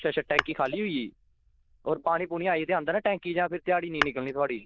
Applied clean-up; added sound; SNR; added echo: neural diffusion model UNIVERSE++.